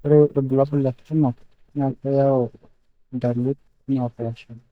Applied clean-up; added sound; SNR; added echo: neural mask model DeepFilterNet 3.